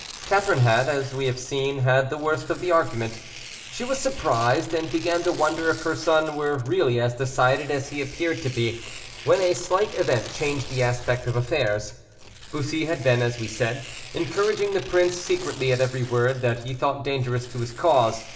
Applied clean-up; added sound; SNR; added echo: none; Tearing; 17 dB; reverberation time 1.4 s.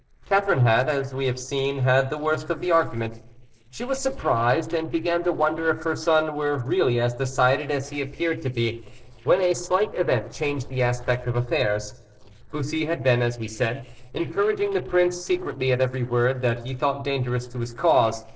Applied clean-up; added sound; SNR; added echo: neural separator model SepFormer DNS4.